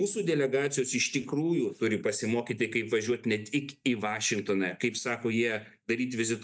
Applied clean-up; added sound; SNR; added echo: neural mask model DeepFilterNet 3.